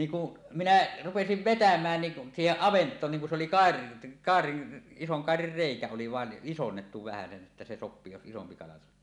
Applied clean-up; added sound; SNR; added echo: none; none; none; none.